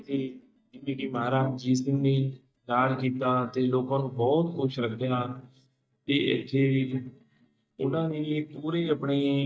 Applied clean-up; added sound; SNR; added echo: neural mask model DeepFilterNet 3.